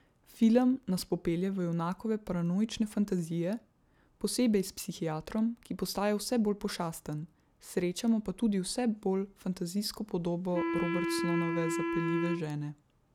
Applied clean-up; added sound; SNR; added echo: none; Wind instrument, woodwind instrument; 2 dB; none.